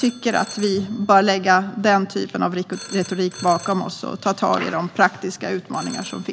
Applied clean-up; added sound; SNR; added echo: none; Telephone; 16 dB; none.